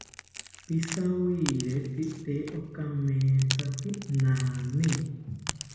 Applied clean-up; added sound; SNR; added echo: none; Crack / Crackle; 12 dB; reverberation time 1.0 s.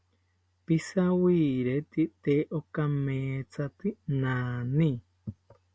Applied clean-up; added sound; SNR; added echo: none; none; none; none.